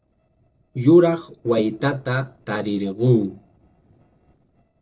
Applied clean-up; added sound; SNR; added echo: neural separator model SepFormer DNS4.